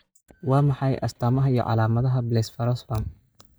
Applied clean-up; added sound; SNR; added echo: neural mask model DeepFilterNet 3.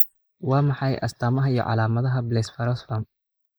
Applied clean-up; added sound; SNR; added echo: neural mask model Resemble Enhance denoiser.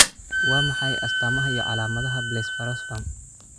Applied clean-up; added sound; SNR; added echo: none; Fire + Wind instrument, woodwind instrument; -5 dB; none.